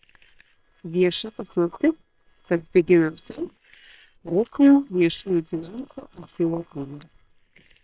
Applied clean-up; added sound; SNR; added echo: neural separator model SepFormer WHAM!.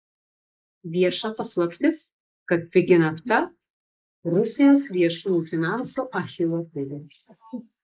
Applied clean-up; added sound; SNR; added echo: neural mask model Resemble Enhance denoiser.